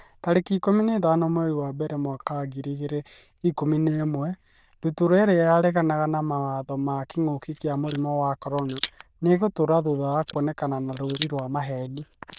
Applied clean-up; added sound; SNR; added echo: neural diffusion model UNIVERSE++.